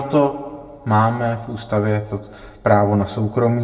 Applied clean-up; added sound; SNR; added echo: none; none; none; reverberation time 0.2 s.